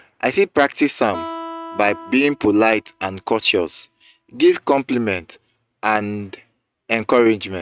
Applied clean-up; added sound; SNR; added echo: neural mask model RNNoise.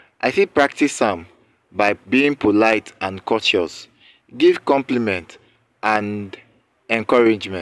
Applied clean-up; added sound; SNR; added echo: none; none; none; none.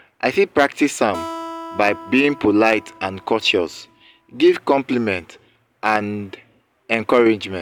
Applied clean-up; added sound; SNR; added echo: none; Acoustic guitar; 16 dB; none.